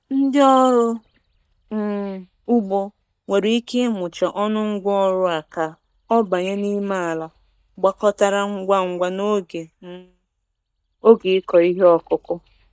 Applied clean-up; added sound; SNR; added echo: neural mask model DeepFilterNet 3.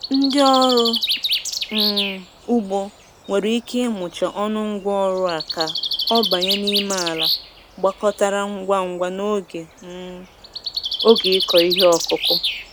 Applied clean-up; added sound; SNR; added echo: none; Bird; 4 dB; none.